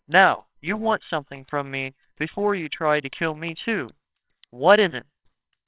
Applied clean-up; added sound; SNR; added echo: neural separator model SepFormer WHAMR!.